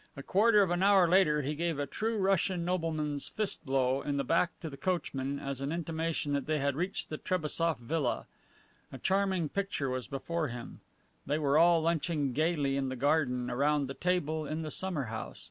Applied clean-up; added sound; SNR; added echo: none; none; none; none.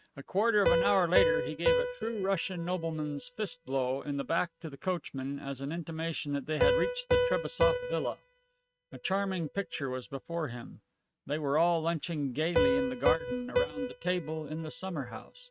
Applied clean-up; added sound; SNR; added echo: neural mask model RNNoise.